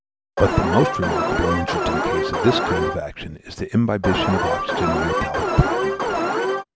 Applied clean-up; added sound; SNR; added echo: none; Alarm; -1 dB; none.